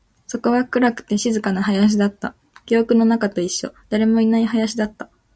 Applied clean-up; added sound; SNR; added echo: none; none; none; none.